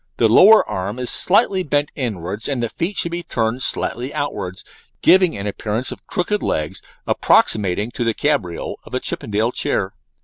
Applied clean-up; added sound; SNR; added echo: none; none; none; none.